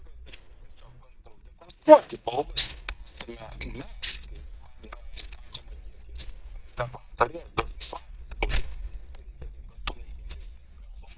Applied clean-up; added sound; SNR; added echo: neural mask model DeepFilterNet 3.